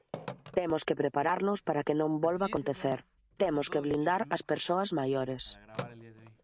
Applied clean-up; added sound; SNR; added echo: none; Telephone; 17 dB; none.